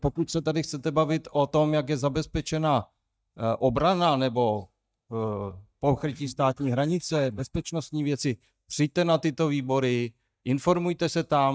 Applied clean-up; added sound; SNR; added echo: neural mask model DeepFilterNet 3.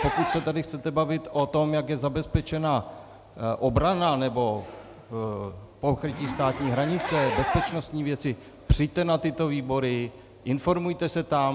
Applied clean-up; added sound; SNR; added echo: none; Zipper (clothing); 10 dB; none.